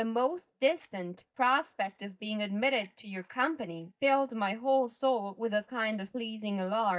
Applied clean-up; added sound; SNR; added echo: neural mask model DeepFilterNet 3.